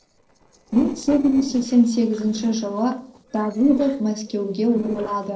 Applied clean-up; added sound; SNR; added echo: neural separator model SepFormer DNS4.